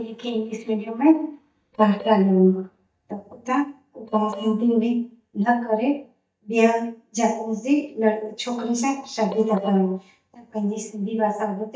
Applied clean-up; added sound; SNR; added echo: neural mask model DeepFilterNet 3.